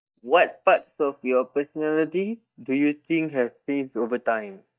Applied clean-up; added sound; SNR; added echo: neural mask model DeepFilterNet 3.